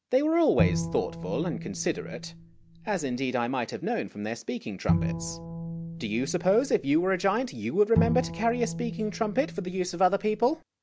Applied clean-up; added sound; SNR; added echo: none; Bowed string instrument; 5 dB; none.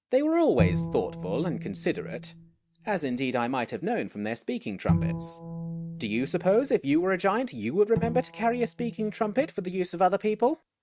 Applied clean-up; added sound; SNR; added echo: neural mask model RNNoise.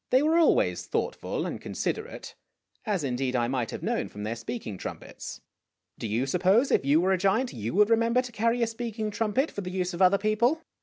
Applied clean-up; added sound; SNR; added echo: none; none; none; none.